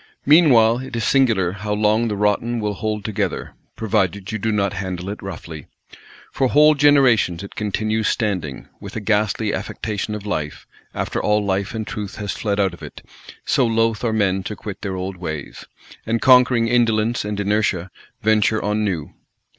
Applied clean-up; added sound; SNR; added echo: none; none; none; none.